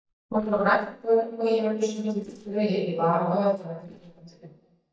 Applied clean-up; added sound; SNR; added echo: neural mask model DeepFilterNet 3.